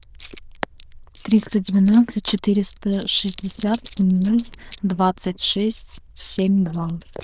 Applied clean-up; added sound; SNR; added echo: neural diffusion model UNIVERSE++.